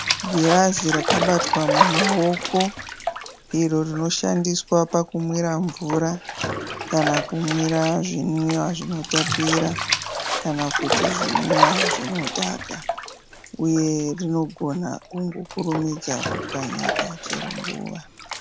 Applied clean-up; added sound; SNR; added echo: none; Bathtub (filling or washing); 3 dB; none.